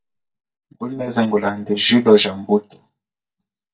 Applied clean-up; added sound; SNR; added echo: neural mask model DeepFilterNet 3.